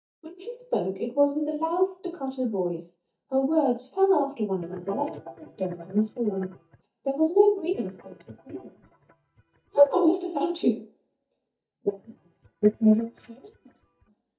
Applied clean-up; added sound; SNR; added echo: neural mask model DeepFilterNet 3.